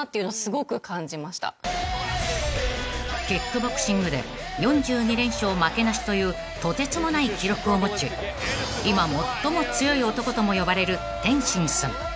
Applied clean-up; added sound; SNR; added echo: none; none; none; none.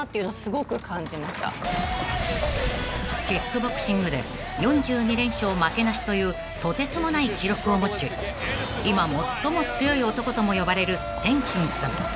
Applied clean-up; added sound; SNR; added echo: none; Truck; 12 dB; none.